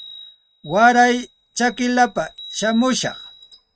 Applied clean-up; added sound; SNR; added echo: neural mask model RNNoise.